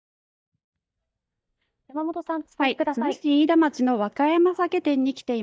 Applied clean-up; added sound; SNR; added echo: neural mask model DeepFilterNet 3.